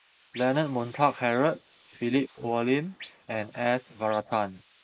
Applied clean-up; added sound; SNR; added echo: neural mask model Resemble Enhance denoiser.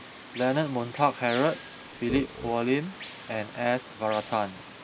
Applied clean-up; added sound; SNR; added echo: none; Water + Burping, eructation; 11 dB; none.